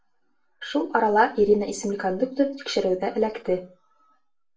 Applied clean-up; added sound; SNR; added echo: none; none; none; reverberation time 0.3 s.